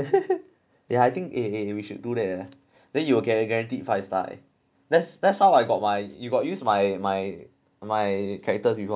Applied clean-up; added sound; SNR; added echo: none; none; none; none.